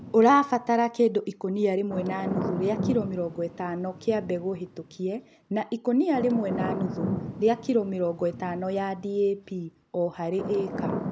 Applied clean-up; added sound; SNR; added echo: none; Thunder / Rain; 9 dB; none.